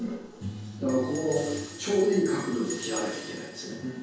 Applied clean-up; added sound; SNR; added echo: none; Bell; 15 dB; reverberation time 0.6 s.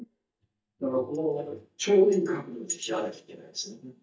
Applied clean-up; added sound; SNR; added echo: neural mask model DeepFilterNet 3.